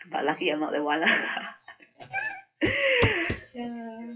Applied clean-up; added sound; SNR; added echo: classical method WPE with log-MMSE.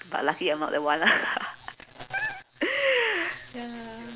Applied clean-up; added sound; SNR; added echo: none; none; none; none.